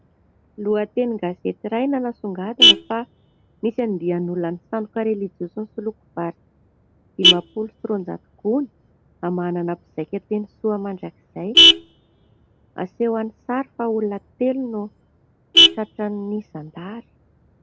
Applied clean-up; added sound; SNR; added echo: none; Vehicle horn, car horn, honking; -2 dB; none.